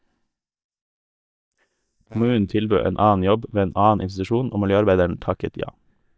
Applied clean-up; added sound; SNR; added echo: neural mask model DeepFilterNet 3.